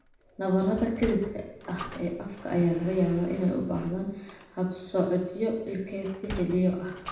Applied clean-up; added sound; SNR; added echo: none; Sliding door; 16 dB; reverberation time 0.8 s.